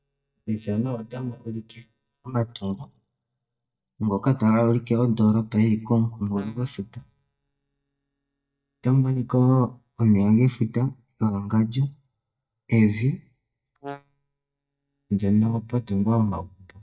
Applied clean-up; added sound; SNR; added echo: neural mask model DeepFilterNet 3.